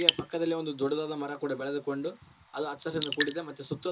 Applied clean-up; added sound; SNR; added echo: none; Raindrop / Drip; 4 dB; reverberation time 0.2 s.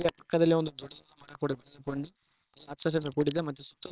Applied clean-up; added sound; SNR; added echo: neural separator model SepFormer WHAMR!.